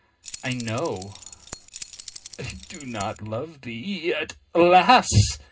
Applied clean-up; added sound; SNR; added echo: none; Keys jangling; 17 dB; reverberation time 0.2 s.